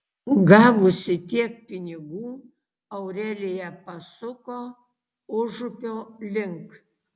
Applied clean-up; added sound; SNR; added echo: none; none; none; none.